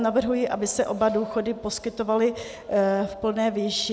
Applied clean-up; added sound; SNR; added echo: none; none; none; none.